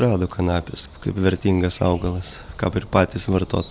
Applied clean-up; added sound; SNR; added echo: none; none; none; none.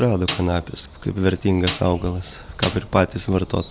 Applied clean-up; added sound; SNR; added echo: none; Snare drum; 11 dB; none.